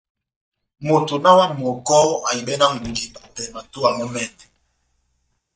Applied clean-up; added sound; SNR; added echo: neural mask model DeepFilterNet 3.